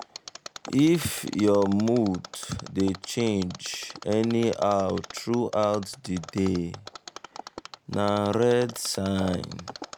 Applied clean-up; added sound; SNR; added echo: none; Mechanisms; 17 dB; none.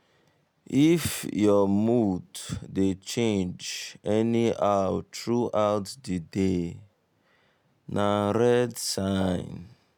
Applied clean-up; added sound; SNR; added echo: none; none; none; none.